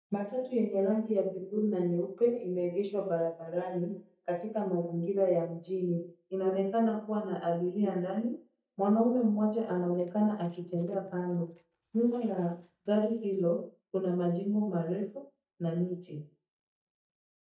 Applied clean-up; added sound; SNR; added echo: neural mask model DeepFilterNet 3.